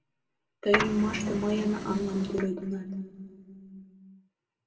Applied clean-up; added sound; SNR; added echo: none; Printer; 2 dB; reverberation time 1.9 s.